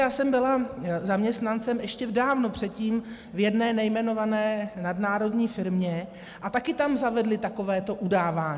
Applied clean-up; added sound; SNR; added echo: none; none; none; none.